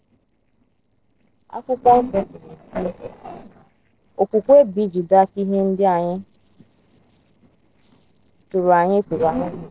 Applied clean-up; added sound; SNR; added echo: neural separator model SepFormer DNS4.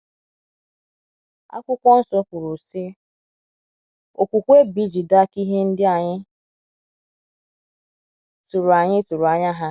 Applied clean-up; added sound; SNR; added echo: none; none; none; none.